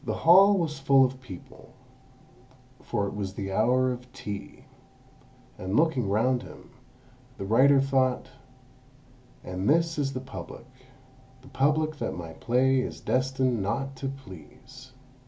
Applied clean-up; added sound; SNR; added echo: none; none; none; none.